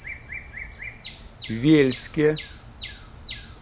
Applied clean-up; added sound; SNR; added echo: none; Bird vocalization, bird call, bird song; 14 dB; none.